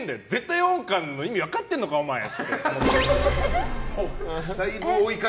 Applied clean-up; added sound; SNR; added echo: none; none; none; none.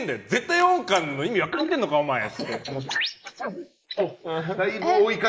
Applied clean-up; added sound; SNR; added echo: neural mask model Resemble Enhance denoiser.